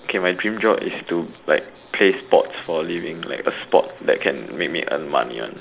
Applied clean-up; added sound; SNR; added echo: none; none; none; none.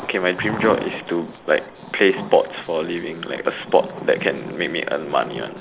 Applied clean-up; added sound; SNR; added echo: none; Thunder; 13 dB; none.